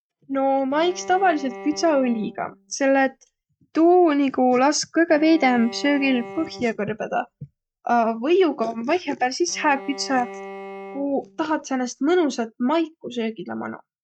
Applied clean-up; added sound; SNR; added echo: neural mask model RNNoise.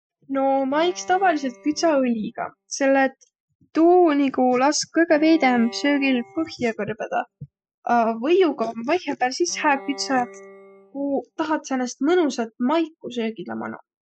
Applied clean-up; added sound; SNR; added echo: classical method spectral subtraction.